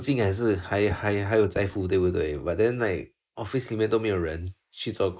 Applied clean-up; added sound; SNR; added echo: neural mask model Resemble Enhance denoiser.